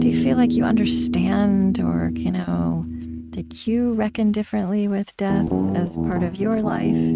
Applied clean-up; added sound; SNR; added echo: neural mask model RNNoise.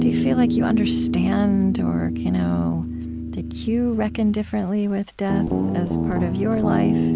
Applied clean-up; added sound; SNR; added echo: none; Guitar; 0 dB; none.